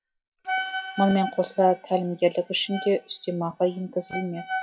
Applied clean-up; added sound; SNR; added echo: classical method WPE with log-MMSE.